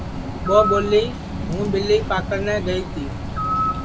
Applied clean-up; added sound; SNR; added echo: none; Bird; 3 dB; none.